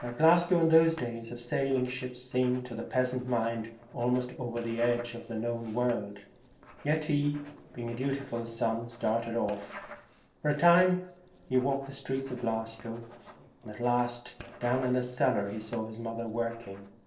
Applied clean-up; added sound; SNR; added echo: neural separator model SepFormer DNS4.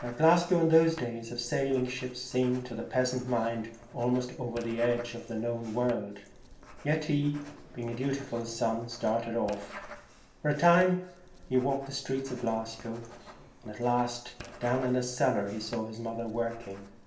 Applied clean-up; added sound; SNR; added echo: none; Writing; 19 dB; reverberation time 0.9 s.